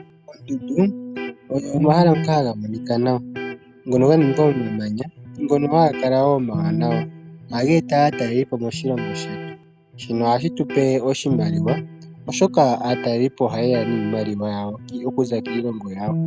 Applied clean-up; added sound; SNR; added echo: none; Electric guitar; 8 dB; none.